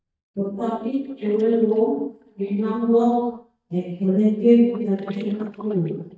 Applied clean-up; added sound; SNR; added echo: neural mask model DeepFilterNet 3.